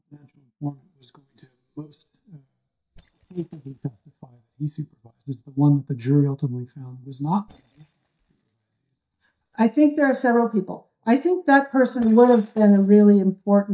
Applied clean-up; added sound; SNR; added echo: neural mask model DeepFilterNet 3.